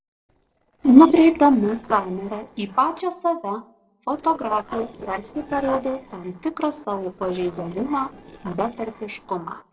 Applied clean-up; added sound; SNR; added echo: neural separator model SepFormer DNS4.